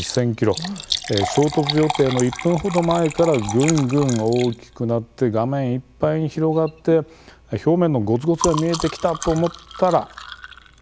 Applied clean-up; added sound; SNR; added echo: none; Liquid; 11 dB; none.